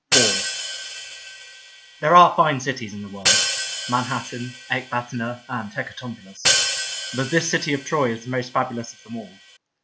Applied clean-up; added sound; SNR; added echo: none; Hi-hat; 3 dB; none.